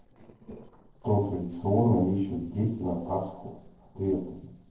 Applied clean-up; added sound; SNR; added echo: neural separator model SepFormer DNS4.